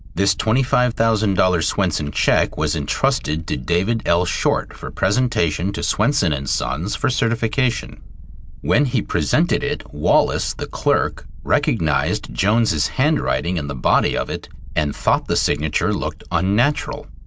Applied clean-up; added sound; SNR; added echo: none; Purr; 14 dB; none.